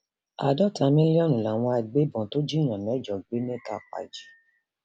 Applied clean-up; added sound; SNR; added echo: none; none; none; none.